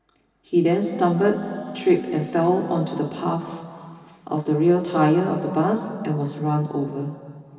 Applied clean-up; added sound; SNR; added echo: none; Wind instrument, woodwind instrument; 15 dB; reverberation time 2.5 s.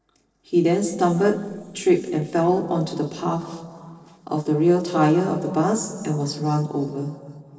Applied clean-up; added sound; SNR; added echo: neural separator model SepFormer DNS4.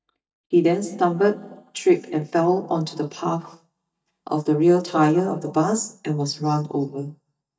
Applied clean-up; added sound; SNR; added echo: neural mask model DeepFilterNet 3.